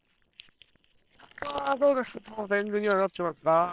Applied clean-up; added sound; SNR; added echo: neural separator model SepFormer WHAM!.